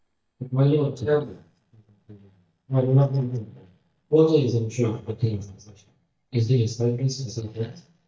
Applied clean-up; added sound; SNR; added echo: neural mask model DeepFilterNet 3.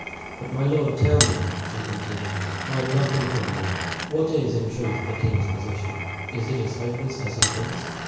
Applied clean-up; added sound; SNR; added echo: none; Glass; 5 dB; reverberation time 1.0 s.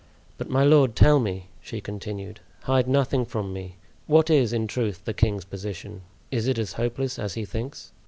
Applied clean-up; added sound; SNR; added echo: none; none; none; none.